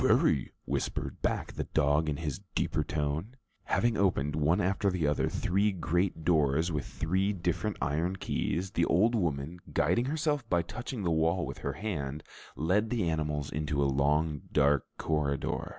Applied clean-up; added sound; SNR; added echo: none; none; none; none.